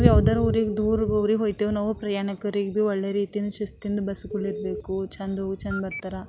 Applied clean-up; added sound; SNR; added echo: none; Telephone; 13 dB; none.